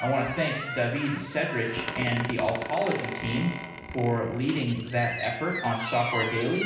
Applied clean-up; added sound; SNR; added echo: none; Squeak; 7 dB; reverberation time 0.9 s.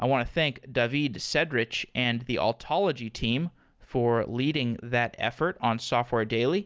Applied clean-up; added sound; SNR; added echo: none; none; none; none.